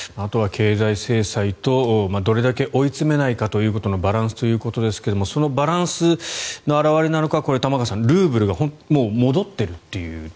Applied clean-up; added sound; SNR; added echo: none; none; none; none.